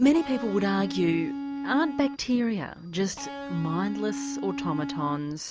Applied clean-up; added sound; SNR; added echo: none; Electric guitar; 7 dB; none.